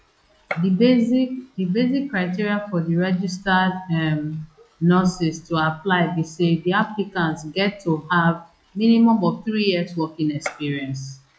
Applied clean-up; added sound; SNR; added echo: classical method log-MMSE.